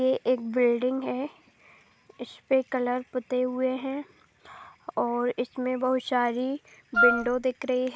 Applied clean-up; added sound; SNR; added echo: none; Wind instrument, woodwind instrument; -3 dB; none.